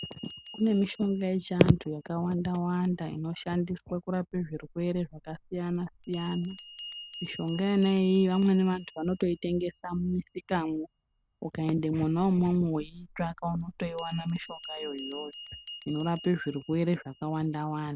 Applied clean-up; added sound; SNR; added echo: none; Bell; 11 dB; none.